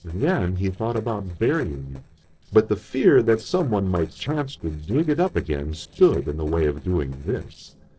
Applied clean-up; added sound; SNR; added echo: neural separator model SepFormer DNS4.